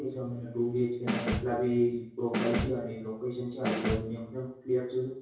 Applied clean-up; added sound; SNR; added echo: none; Snare drum; 3 dB; reverberation time 0.6 s.